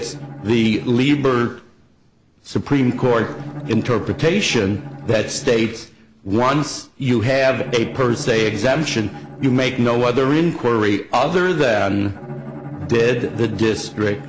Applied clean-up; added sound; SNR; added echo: none; Bowed string instrument; 15 dB; none.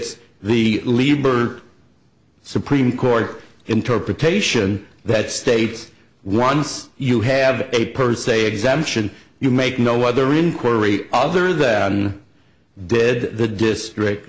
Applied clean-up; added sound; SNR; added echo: none; none; none; none.